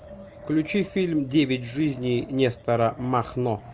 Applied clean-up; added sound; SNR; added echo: none; Wind; 20 dB; none.